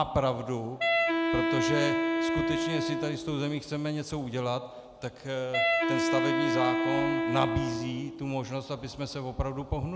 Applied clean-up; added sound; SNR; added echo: none; Wind instrument, woodwind instrument; -2 dB; none.